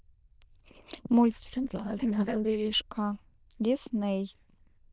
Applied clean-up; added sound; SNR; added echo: neural diffusion model UNIVERSE++.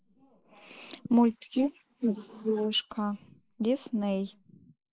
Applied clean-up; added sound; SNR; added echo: neural mask model Resemble Enhance denoiser.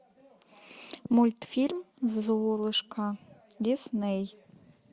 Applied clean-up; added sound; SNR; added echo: none; none; none; none.